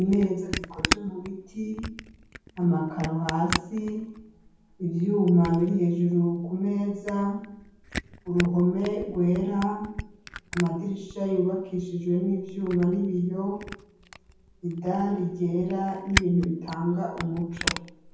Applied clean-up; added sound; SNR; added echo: none; Camera; 10 dB; reverberation time 0.9 s.